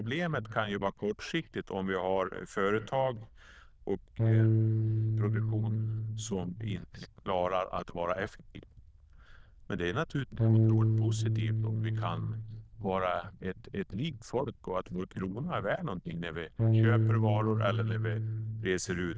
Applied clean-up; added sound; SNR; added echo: neural diffusion model UNIVERSE++.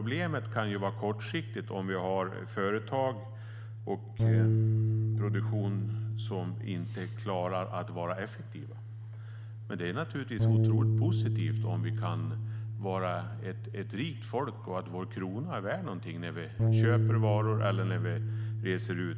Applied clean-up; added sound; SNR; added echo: none; Bass guitar; -4 dB; none.